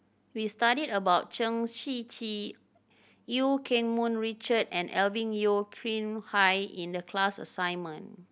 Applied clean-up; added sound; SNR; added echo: none; none; none; none.